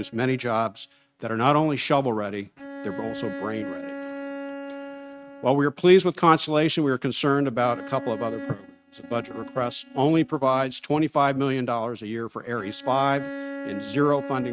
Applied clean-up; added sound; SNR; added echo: neural mask model RNNoise.